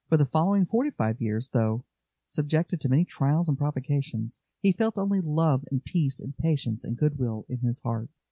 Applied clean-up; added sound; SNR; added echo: none; none; none; none.